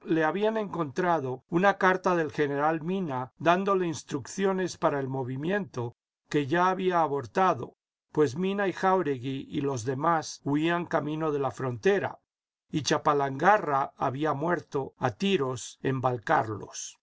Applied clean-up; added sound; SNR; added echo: none; none; none; none.